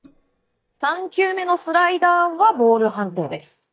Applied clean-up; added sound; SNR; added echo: neural mask model DeepFilterNet 3.